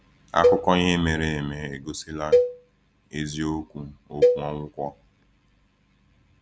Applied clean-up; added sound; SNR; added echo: none; Cowbell; -2 dB; none.